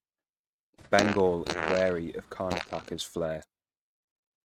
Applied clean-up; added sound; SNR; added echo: neural mask model RNNoise.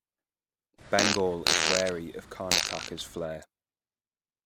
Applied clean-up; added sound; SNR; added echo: none; Fart; -4 dB; none.